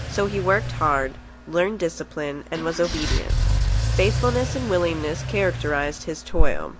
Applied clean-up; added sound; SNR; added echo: none; Engine / Car; 4 dB; none.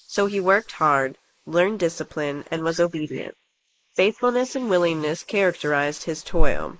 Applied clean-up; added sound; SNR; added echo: neural mask model Resemble Enhance denoiser.